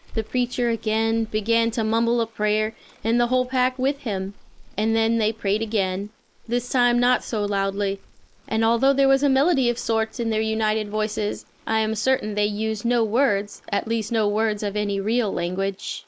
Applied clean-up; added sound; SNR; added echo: neural mask model Resemble Enhance denoiser.